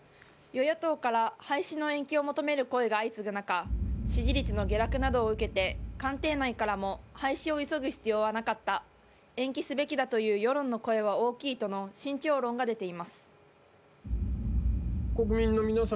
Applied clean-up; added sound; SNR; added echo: none; Boom; 6 dB; none.